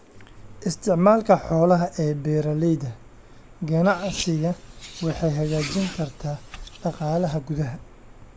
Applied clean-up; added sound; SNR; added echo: none; Car; 14 dB; none.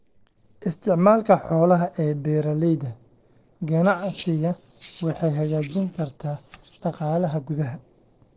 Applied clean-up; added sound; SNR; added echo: neural separator model SepFormer DNS4.